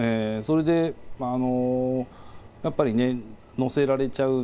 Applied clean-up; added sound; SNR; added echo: none; Cricket / Frog; 18 dB; none.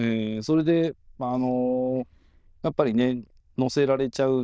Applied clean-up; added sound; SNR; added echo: neural diffusion model UNIVERSE++.